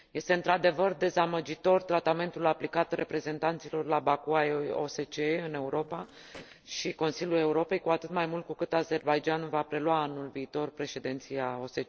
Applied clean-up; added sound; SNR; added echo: neural separator model SepFormer DNS4.